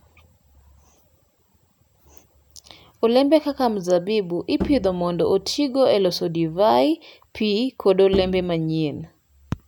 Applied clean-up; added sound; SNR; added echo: none; Bowed string instrument; 11 dB; none.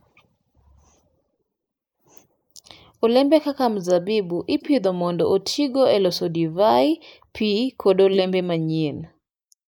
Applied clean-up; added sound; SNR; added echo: neural mask model Resemble Enhance denoiser.